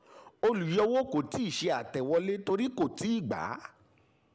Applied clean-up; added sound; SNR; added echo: none; none; none; none.